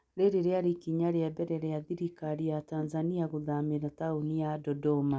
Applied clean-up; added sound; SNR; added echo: none; none; none; none.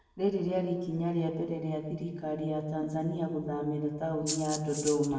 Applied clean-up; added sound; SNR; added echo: none; Rattle (instrument); 7 dB; reverberation time 1.1 s.